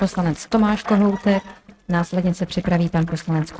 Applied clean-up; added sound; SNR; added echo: neural mask model RNNoise.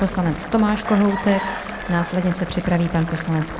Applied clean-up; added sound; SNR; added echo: none; Boiling + Chicken, rooster; 10 dB; none.